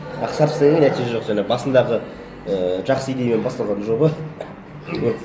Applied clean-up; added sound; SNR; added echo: none; none; none; none.